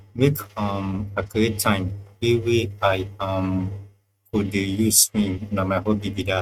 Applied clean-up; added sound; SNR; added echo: neural mask model RNNoise.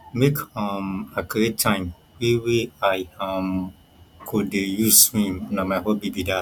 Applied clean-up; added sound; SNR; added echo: none; none; none; none.